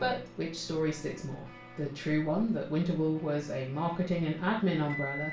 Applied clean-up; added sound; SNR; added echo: none; Microwave oven; 15 dB; reverberation time 0.3 s.